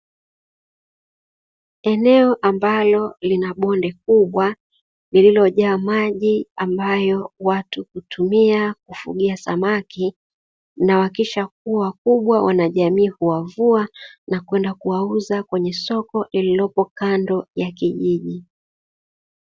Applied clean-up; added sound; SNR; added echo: none; none; none; none.